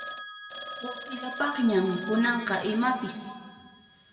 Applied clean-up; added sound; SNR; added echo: none; Telephone; 12 dB; reverberation time 1.7 s.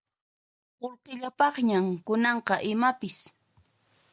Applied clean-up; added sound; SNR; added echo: none; none; none; none.